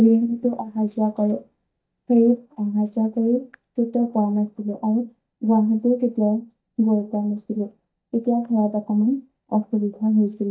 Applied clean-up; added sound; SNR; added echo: neural mask model DeepFilterNet 3.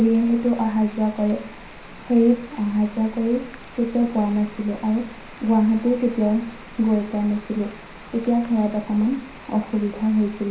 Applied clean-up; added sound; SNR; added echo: none; Rain; 19 dB; reverberation time 0.5 s.